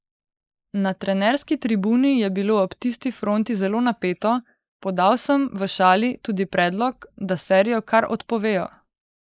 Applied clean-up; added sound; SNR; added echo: neural mask model Resemble Enhance denoiser.